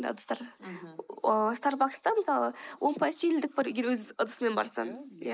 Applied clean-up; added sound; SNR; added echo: neural mask model Resemble Enhance denoiser.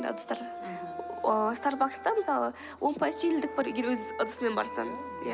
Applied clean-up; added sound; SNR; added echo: none; Wind instrument, woodwind instrument; 10 dB; none.